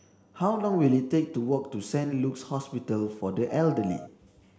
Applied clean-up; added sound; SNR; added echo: none; Piano; 11 dB; none.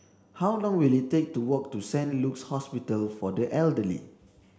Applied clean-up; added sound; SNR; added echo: none; none; none; none.